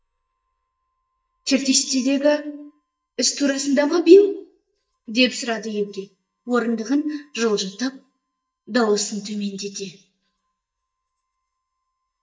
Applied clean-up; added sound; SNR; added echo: neural mask model DeepFilterNet 3.